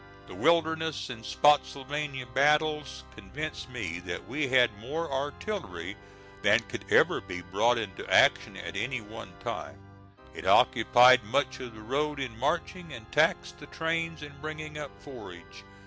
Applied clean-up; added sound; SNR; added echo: none; Organ; 19 dB; none.